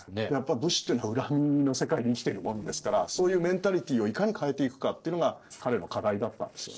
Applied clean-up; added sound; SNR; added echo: neural separator model SepFormer DNS4.